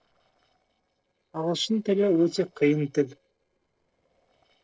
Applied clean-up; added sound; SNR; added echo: neural separator model SepFormer DNS4.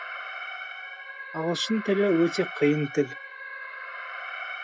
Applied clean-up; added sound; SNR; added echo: none; Alarm; 9 dB; none.